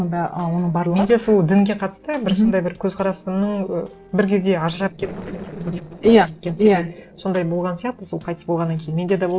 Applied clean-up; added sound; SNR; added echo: neural separator model SepFormer DNS4.